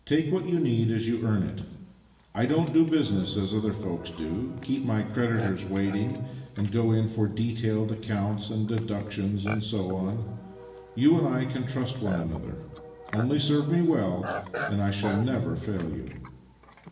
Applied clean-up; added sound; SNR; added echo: none; Livestock, farm animals, working animals; 16 dB; reverberation time 1.1 s.